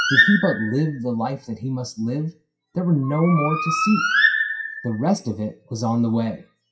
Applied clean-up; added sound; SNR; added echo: classical method WPE with log-MMSE.